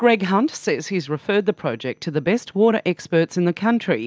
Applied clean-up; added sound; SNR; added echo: none; none; none; none.